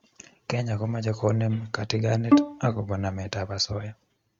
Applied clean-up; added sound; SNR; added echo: neural mask model RNNoise.